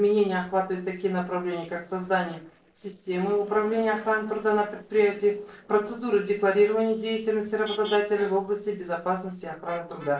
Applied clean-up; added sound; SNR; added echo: neural separator model SepFormer DNS4.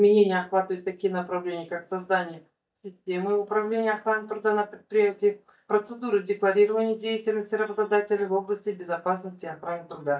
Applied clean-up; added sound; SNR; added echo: neural mask model DeepFilterNet 3.